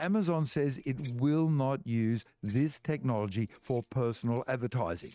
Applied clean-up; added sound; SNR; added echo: neural mask model RNNoise.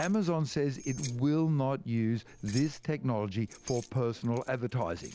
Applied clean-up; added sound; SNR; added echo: none; Keys jangling; 19 dB; none.